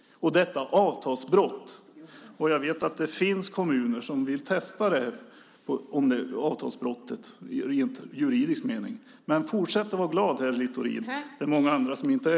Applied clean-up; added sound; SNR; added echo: none; none; none; none.